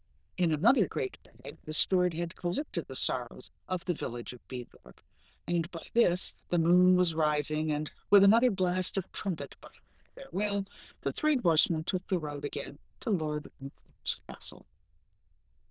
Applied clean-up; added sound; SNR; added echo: neural diffusion model UNIVERSE++.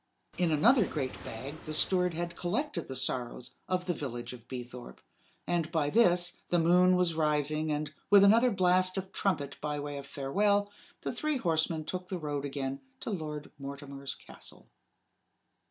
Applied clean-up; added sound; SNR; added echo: none; Waves, surf; 17 dB; none.